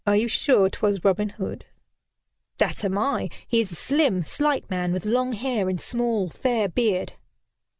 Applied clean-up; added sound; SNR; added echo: none; none; none; none.